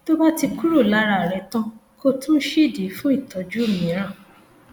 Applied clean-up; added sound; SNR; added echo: none; none; none; none.